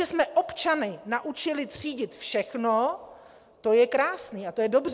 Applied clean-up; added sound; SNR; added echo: none; none; none; none.